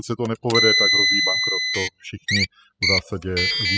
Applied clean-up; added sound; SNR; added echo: classical method spectral subtraction.